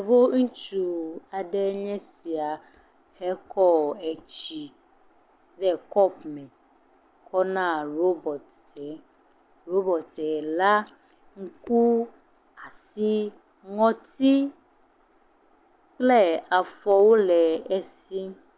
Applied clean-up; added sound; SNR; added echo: none; none; none; none.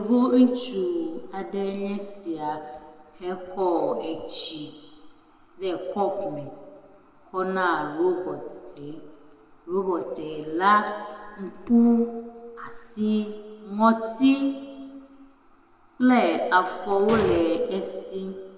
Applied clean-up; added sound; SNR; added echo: none; Explosion; 4 dB; reverberation time 1.5 s.